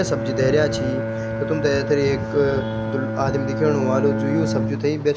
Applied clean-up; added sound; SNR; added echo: none; Bowed string instrument; 3 dB; none.